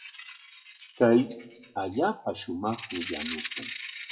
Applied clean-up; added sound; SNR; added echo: classical method WPE with log-MMSE.